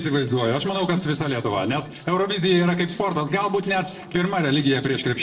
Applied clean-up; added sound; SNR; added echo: neural separator model SepFormer DNS4.